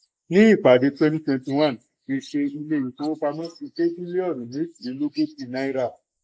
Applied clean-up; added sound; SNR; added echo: neural mask model Resemble Enhance denoiser.